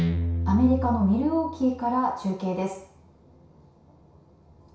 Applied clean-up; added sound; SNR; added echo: none; Guitar; 5 dB; reverberation time 0.6 s.